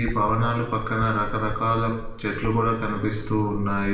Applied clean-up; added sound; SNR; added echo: none; Writing; 9 dB; reverberation time 0.8 s.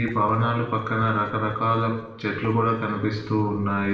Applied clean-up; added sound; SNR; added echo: neural separator model SepFormer DNS4.